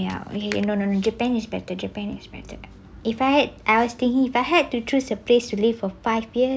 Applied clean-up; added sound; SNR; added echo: none; none; none; none.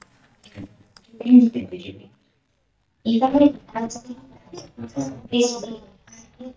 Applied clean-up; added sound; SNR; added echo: neural mask model DeepFilterNet 3.